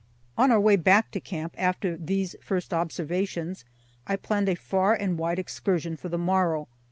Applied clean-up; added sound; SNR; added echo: none; none; none; none.